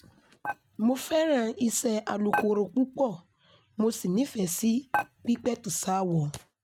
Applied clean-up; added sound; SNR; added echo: neural mask model RNNoise.